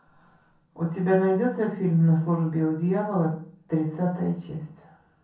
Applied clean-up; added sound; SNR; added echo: none; none; none; reverberation time 0.5 s.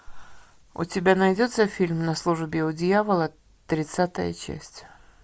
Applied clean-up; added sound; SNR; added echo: none; none; none; none.